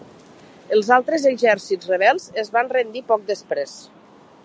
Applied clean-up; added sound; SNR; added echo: none; none; none; none.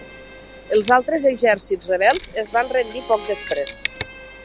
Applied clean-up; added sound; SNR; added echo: none; Mechanisms + Harmonica; 13 dB; none.